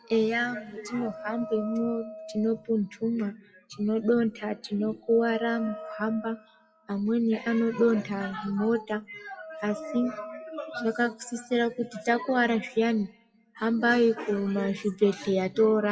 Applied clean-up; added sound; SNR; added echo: classical method WPE with log-MMSE.